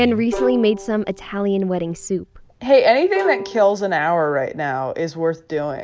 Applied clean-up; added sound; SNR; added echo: none; Bowed string instrument; 12 dB; none.